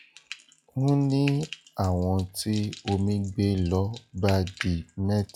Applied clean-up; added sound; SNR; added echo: classical method log-MMSE.